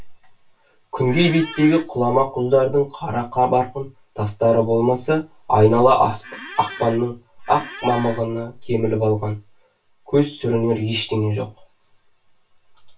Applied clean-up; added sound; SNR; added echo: none; Squeak; 15 dB; reverberation time 0.2 s.